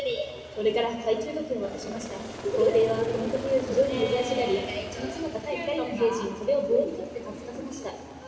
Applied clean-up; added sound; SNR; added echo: none; Aircraft; 13 dB; reverberation time 2.3 s.